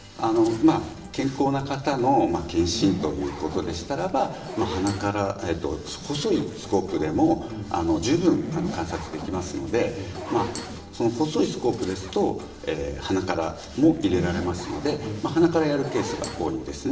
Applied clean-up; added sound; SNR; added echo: none; Zipper (clothing); 13 dB; reverberation time 1.2 s.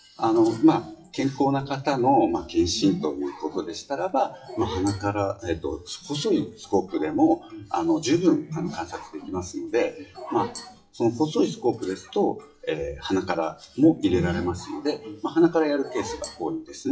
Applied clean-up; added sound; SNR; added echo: classical method WPE with log-MMSE.